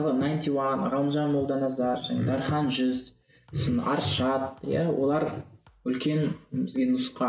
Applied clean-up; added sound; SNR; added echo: none; none; none; none.